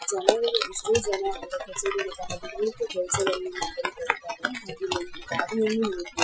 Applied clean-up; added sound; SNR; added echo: classical method Wiener filter.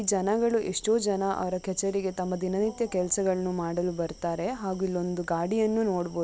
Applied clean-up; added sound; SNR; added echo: none; none; none; none.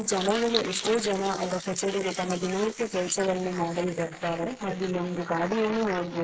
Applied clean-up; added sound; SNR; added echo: neural mask model Resemble Enhance denoiser.